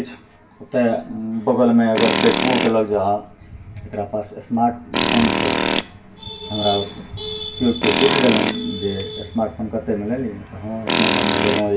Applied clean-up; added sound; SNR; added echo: none; Tools; 3 dB; reverberation time 0.2 s.